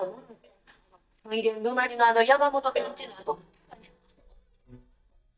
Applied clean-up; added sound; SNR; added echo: neural mask model DeepFilterNet 3.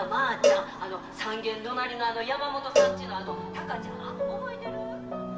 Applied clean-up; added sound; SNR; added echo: none; Cowbell; -1 dB; reverberation time 2.6 s.